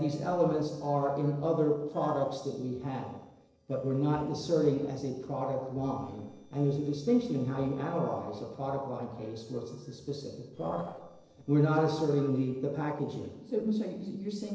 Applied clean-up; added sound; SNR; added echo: neural separator model SepFormer DNS4.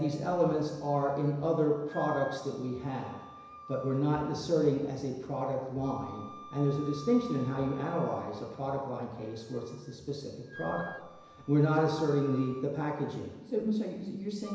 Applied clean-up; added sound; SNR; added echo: none; Wind instrument, woodwind instrument; 19 dB; reverberation time 1.0 s.